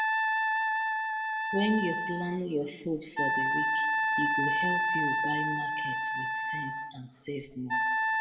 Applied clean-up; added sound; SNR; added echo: none; Wind instrument, woodwind instrument; -3 dB; reverberation time 1.4 s.